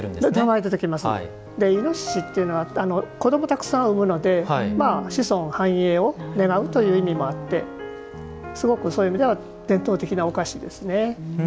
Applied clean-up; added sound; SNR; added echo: none; none; none; none.